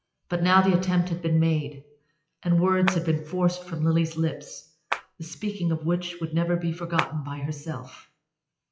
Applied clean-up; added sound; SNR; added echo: classical method WPE with log-MMSE.